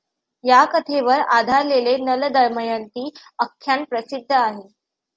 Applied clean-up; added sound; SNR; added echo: none; none; none; none.